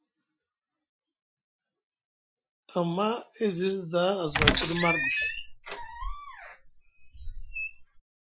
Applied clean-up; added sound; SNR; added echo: classical method Wiener filter.